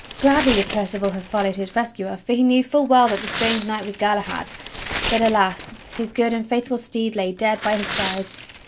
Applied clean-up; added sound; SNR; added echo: none; Tearing; 9 dB; none.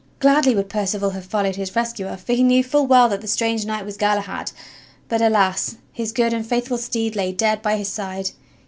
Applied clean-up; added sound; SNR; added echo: none; none; none; none.